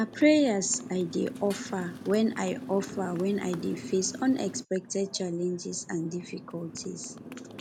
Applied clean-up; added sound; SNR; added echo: none; Motorcycle; 13 dB; none.